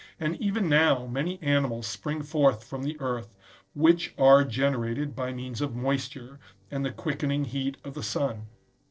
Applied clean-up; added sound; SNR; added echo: neural separator model SepFormer DNS4.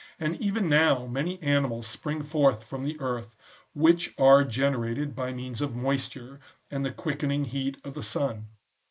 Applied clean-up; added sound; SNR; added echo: neural mask model Resemble Enhance denoiser.